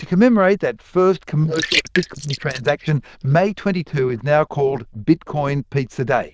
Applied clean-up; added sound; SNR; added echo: neural diffusion model UNIVERSE++.